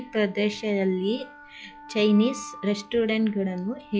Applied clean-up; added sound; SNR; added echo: classical method log-MMSE.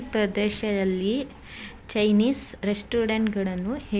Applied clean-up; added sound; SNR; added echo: none; none; none; none.